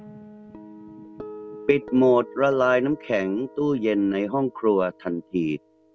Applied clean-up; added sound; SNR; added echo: none; Guitar; 19 dB; none.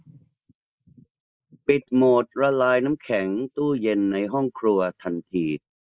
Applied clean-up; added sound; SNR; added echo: neural mask model Resemble Enhance denoiser.